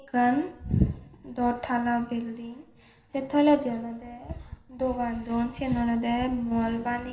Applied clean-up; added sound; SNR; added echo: none; none; none; reverberation time 1.4 s.